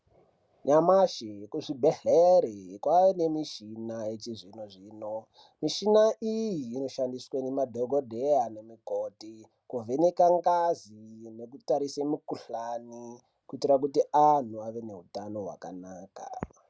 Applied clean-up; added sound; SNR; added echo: none; none; none; none.